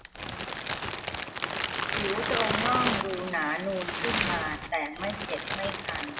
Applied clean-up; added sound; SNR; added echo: none; Crumpling, crinkling; -2 dB; reverberation time 0.7 s.